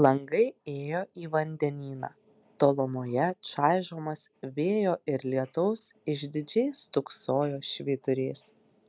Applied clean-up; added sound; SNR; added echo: none; none; none; none.